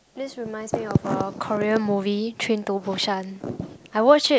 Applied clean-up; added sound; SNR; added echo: none; none; none; none.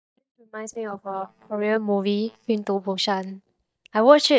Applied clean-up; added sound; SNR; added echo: neural mask model DeepFilterNet 3.